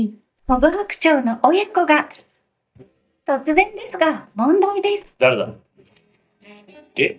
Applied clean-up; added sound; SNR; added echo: neural mask model DeepFilterNet 3.